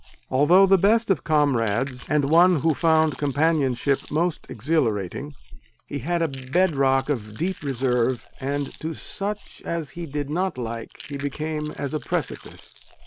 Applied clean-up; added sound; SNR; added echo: none; Chewing, mastication; 16 dB; none.